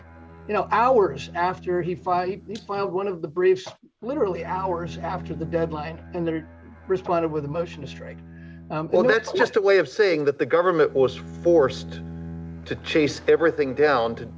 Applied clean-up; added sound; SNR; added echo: none; Bowed string instrument; 17 dB; none.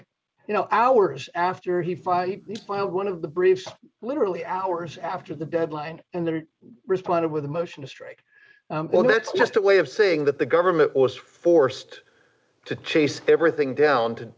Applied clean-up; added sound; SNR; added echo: none; none; none; none.